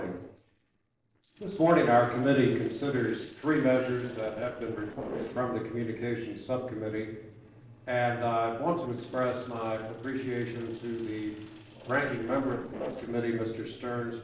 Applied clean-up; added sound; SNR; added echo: neural separator model SepFormer DNS4.